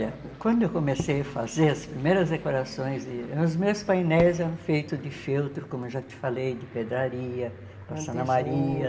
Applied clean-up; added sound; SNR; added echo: none; Aircraft; 19 dB; reverberation time 2.9 s.